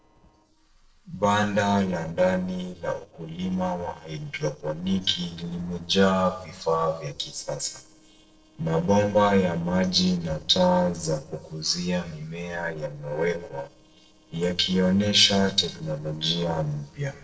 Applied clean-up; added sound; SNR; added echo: neural separator model SepFormer DNS4.